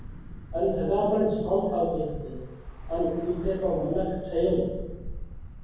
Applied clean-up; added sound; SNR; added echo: none; Traffic noise, roadway noise / Bus; 10 dB; reverberation time 1.3 s.